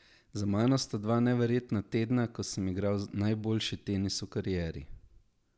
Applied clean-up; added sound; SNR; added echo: none; none; none; none.